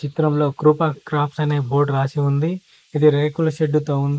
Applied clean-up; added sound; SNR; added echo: neural mask model Resemble Enhance denoiser.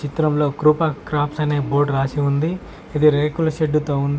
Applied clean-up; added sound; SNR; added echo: none; none; none; none.